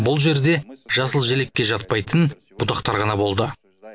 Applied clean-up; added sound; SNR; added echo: none; none; none; none.